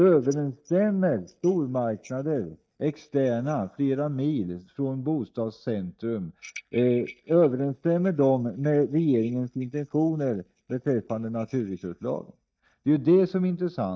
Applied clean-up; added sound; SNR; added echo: neural mask model DeepFilterNet 3.